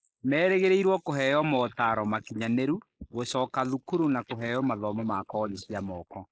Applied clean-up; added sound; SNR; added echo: neural mask model Resemble Enhance denoiser.